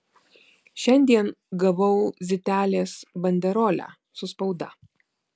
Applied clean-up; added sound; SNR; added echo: none; none; none; none.